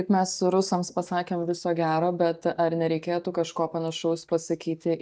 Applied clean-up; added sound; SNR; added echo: neural mask model DeepFilterNet 3.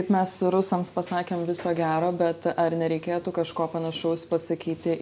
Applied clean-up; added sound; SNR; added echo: none; none; none; none.